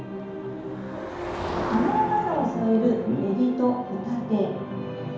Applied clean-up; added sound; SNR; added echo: none; Motor vehicle (road); 12 dB; reverberation time 1.0 s.